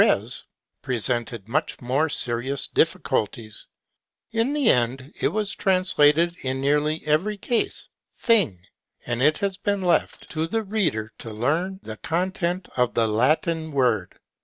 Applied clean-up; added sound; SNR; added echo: none; Shatter; 17 dB; none.